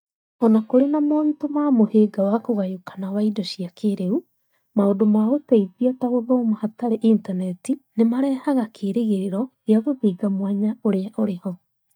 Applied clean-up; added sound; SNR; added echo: neural mask model DeepFilterNet 3.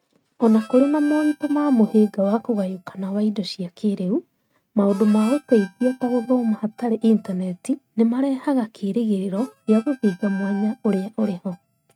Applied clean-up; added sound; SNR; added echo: neural mask model RNNoise.